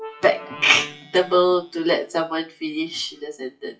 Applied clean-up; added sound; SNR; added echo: classical method WPE with log-MMSE.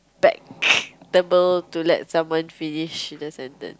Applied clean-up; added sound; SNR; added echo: none; none; none; none.